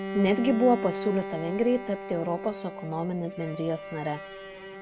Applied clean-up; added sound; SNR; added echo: none; Bowed string instrument; 9 dB; none.